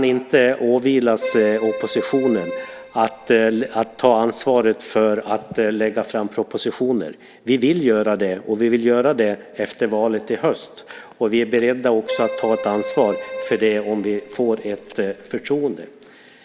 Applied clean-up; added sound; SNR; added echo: none; Keyboard (musical); 12 dB; none.